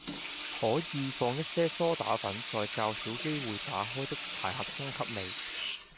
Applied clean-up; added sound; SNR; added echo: none; Sink (filling or washing) / Water tap, faucet; -2 dB; none.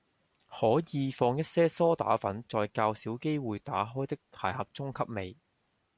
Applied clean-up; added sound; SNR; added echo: none; none; none; none.